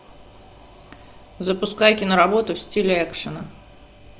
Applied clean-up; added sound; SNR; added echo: none; none; none; none.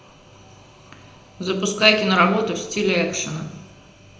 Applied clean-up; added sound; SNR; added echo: none; none; none; reverberation time 0.7 s.